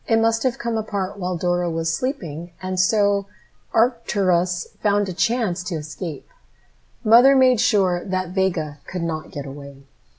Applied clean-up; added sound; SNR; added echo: none; none; none; none.